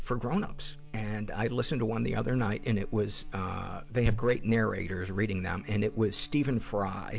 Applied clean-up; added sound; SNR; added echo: none; Buzz; 10 dB; none.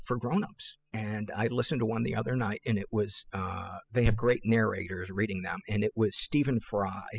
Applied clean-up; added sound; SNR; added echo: classical method spectral subtraction.